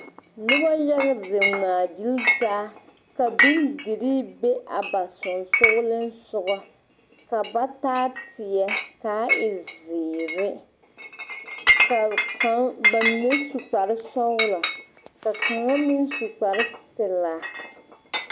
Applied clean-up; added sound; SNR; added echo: none; Chink, clink; 2 dB; none.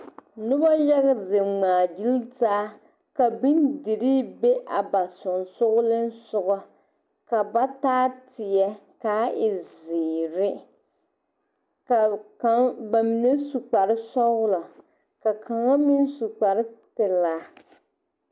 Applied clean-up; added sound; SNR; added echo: none; none; none; none.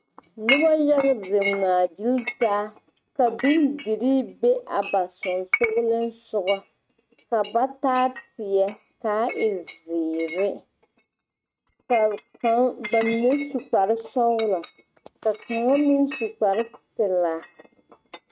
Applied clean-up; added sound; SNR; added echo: neural mask model RNNoise.